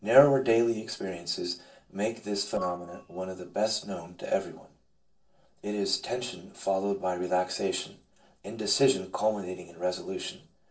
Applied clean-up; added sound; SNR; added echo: neural separator model SepFormer DNS4.